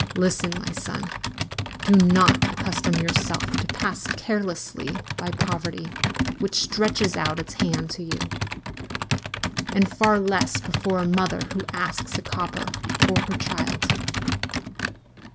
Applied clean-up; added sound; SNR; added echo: none; Computer keyboard; 1 dB; none.